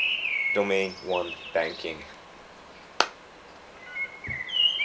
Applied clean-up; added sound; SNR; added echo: none; Bird; 0 dB; none.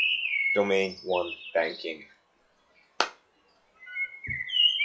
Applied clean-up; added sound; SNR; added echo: classical method log-MMSE.